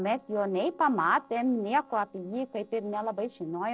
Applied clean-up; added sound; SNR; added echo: neural separator model SepFormer DNS4.